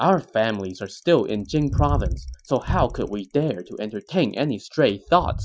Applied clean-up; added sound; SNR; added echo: classical method Wiener filter.